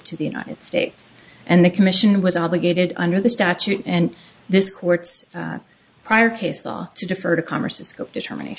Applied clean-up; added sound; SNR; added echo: none; none; none; none.